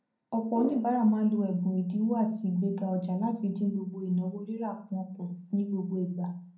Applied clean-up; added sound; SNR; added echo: none; Brass instrument; 13 dB; reverberation time 0.6 s.